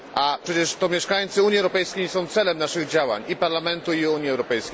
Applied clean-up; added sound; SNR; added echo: none; none; none; none.